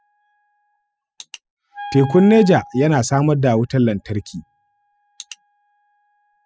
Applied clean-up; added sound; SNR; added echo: classical method spectral subtraction.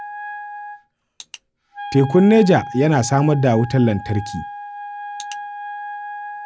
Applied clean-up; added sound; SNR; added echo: none; Wind instrument, woodwind instrument; 13 dB; none.